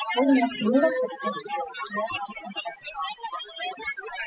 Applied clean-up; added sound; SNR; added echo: classical method spectral subtraction.